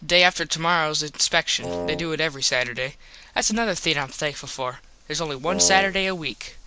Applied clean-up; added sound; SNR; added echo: none; Wind instrument, woodwind instrument; 8 dB; none.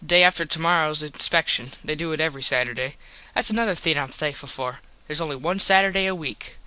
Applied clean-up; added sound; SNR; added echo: none; none; none; none.